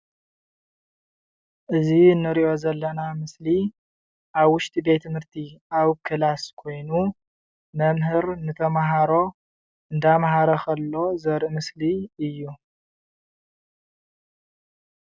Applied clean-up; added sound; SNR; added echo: none; none; none; none.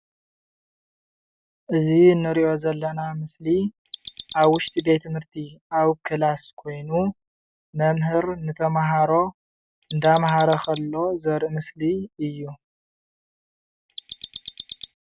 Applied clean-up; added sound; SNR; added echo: none; Mechanisms; 15 dB; none.